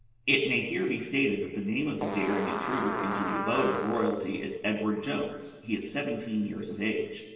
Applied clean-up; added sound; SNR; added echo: none; Fart; 4 dB; reverberation time 1.2 s.